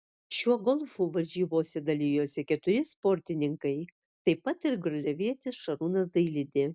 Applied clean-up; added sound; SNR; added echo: none; none; none; none.